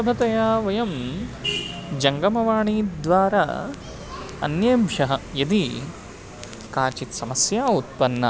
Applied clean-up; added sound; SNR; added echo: none; none; none; none.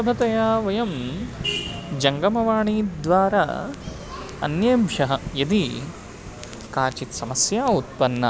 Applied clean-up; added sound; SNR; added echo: none; Wind; 20 dB; none.